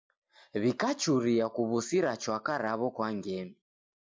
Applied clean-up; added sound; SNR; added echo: none; none; none; none.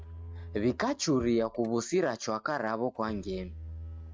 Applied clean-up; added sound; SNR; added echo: neural mask model RNNoise.